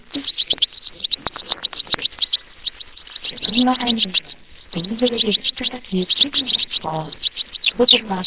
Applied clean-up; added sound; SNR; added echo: neural separator model SepFormer WHAMR!.